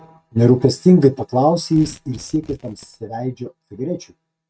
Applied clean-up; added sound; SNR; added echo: neural mask model RNNoise.